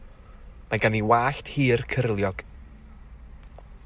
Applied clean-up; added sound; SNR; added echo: none; none; none; none.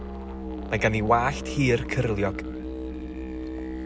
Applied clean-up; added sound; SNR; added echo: none; Musical instrument; 6 dB; none.